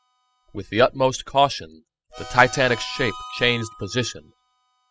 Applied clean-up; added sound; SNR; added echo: classical method spectral subtraction.